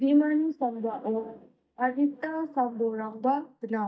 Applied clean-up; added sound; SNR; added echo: neural mask model DeepFilterNet 3.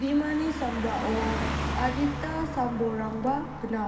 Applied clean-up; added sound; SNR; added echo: none; Car passing by; 4 dB; reverberation time 2.0 s.